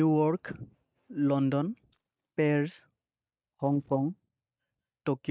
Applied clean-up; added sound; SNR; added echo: neural mask model DeepFilterNet 3.